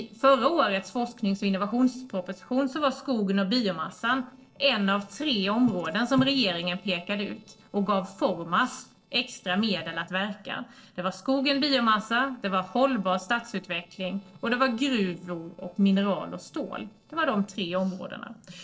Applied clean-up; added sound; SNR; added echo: neural separator model SepFormer DNS4.